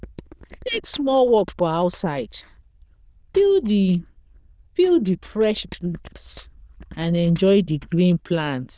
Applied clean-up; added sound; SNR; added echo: neural diffusion model UNIVERSE++.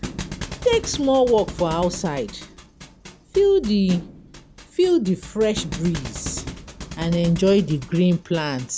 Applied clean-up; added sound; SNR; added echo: none; Thump, thud; 13 dB; none.